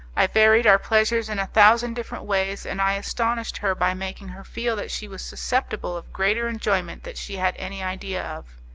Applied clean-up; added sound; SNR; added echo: none; none; none; none.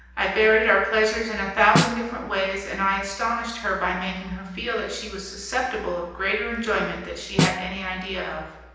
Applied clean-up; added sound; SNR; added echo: none; Snare drum; 2 dB; reverberation time 0.9 s.